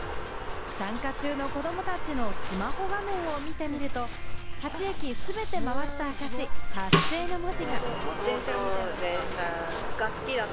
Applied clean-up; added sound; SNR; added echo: none; Crumpling, crinkling + Snare drum; -4 dB; none.